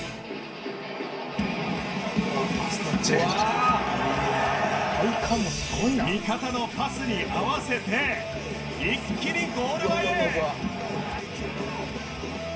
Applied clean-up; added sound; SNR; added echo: none; Bird; 12 dB; reverberation time 0.7 s.